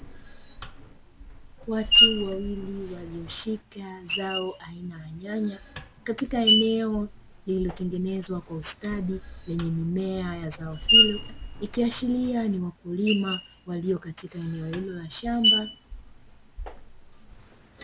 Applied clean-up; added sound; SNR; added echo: none; Screech; -1 dB; none.